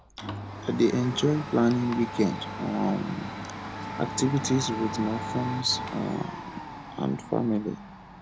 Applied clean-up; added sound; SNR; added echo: none; Domestic sounds, home sounds; 8 dB; none.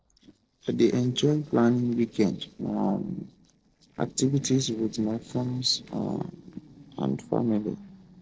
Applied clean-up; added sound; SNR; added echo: neural separator model SepFormer DNS4.